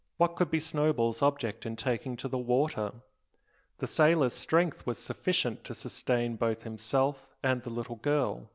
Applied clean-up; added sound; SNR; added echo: none; none; none; none.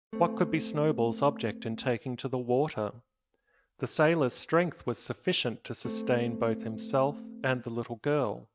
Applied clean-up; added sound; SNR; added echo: neural mask model RNNoise.